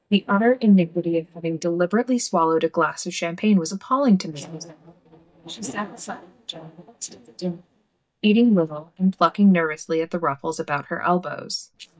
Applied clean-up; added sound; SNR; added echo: neural mask model DeepFilterNet 3.